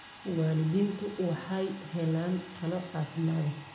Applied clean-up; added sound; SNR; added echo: none; Domestic sounds, home sounds; 18 dB; reverberation time 0.9 s.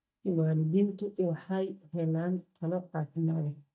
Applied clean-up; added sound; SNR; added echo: neural mask model DeepFilterNet 3.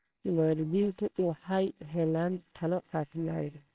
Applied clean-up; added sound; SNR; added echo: neural separator model SepFormer WHAMR!.